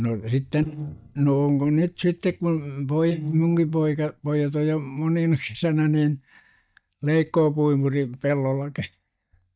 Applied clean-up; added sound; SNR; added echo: neural mask model DeepFilterNet 3.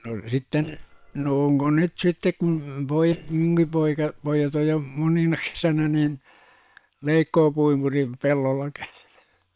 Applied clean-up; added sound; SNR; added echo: neural separator model SepFormer WHAM!.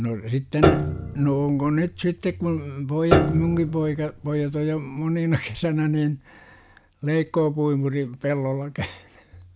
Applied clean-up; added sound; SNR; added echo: none; Piano; 1 dB; none.